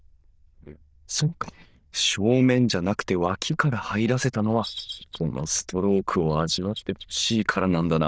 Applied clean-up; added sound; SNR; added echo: neural diffusion model UNIVERSE++.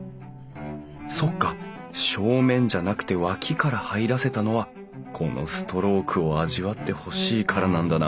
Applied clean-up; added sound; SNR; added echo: none; none; none; none.